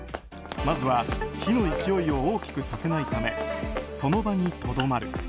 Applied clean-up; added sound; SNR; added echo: none; Run; 15 dB; none.